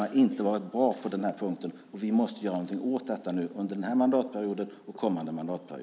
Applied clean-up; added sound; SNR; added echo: none; none; none; none.